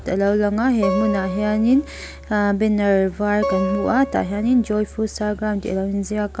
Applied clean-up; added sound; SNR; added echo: none; Acoustic guitar; 9 dB; none.